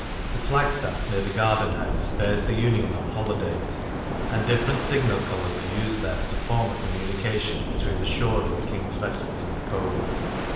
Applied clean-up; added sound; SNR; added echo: none; Waves, surf; 1 dB; reverberation time 1.2 s.